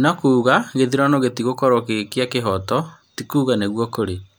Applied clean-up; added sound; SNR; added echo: none; none; none; none.